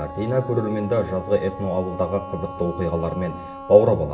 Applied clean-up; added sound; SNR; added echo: none; Wind instrument, woodwind instrument; 14 dB; reverberation time 0.8 s.